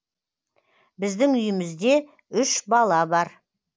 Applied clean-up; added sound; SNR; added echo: none; none; none; none.